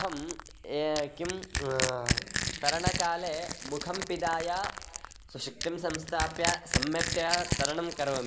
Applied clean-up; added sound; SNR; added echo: none; Crushing; 2 dB; none.